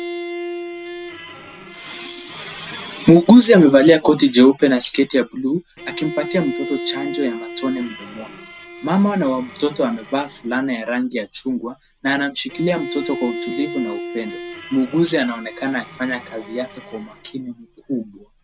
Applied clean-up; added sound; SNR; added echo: none; Bowed string instrument; 13 dB; none.